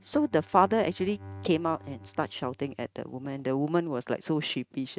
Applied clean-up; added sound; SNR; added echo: neural mask model RNNoise.